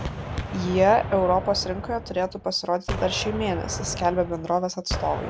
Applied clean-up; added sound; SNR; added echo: none; Gunshot, gunfire; 8 dB; none.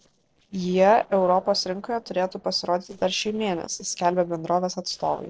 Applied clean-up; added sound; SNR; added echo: neural separator model SepFormer DNS4.